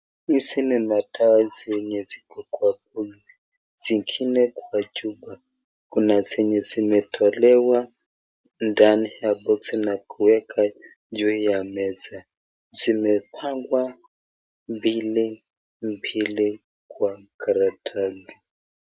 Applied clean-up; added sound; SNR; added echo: none; none; none; none.